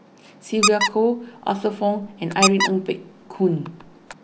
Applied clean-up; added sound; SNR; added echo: none; Squeak; 3 dB; none.